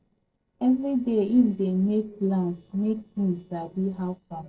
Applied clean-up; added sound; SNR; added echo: neural separator model SepFormer DNS4.